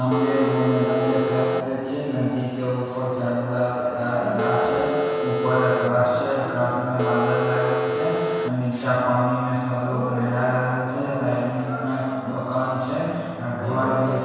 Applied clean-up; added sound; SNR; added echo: none; Telephone; 2 dB; reverberation time 1.9 s.